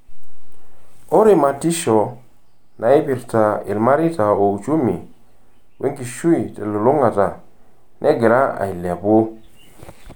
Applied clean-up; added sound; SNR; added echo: none; none; none; none.